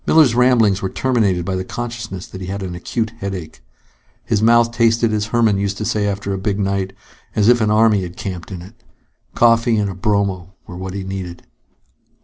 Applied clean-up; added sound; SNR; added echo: none; none; none; none.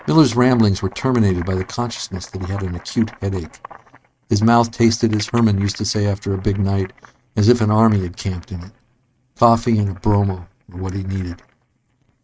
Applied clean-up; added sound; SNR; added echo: neural mask model RNNoise.